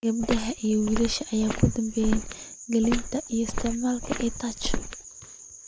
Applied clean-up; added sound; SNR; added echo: none; Walk, footsteps; 5 dB; none.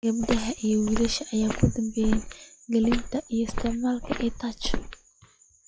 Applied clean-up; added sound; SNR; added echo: classical method log-MMSE.